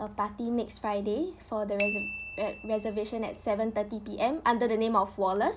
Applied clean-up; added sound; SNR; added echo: none; Bicycle bell; 12 dB; none.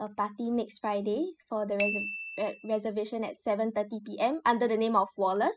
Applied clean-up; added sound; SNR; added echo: classical method spectral subtraction.